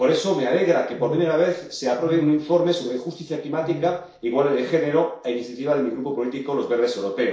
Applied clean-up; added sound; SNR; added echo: neural separator model SepFormer DNS4.